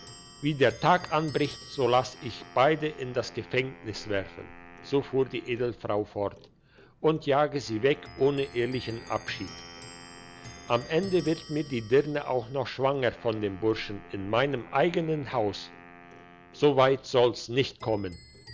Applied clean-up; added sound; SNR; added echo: none; Clock + Wind instrument, woodwind instrument; 19 dB; none.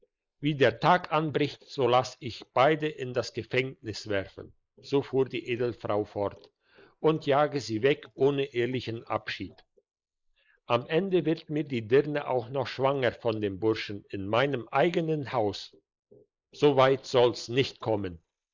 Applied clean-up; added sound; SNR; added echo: neural mask model Resemble Enhance denoiser.